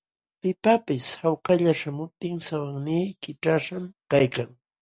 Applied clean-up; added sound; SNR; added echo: none; none; none; none.